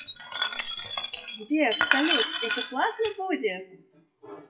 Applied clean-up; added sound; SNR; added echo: classical method WPE with log-MMSE.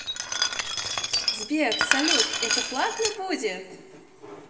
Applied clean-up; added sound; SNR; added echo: none; Glass; -3 dB; reverberation time 1.9 s.